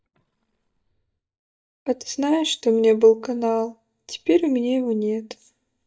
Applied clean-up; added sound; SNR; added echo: neural mask model DeepFilterNet 3.